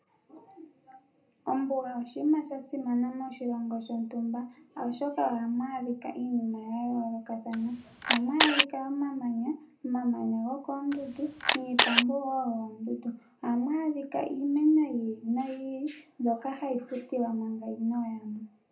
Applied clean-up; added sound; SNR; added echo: none; Camera; -5 dB; reverberation time 0.3 s.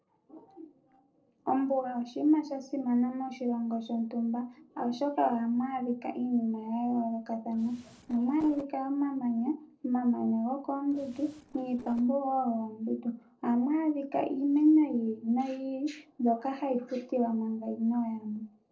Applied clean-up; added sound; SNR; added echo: neural separator model SepFormer DNS4.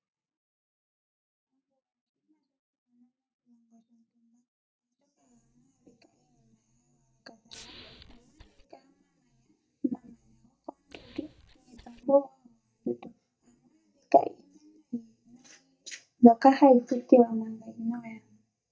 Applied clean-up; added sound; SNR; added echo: neural mask model DeepFilterNet 3.